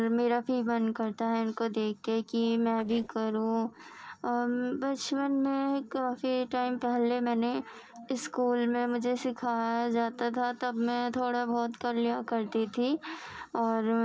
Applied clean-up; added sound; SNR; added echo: neural separator model SepFormer DNS4.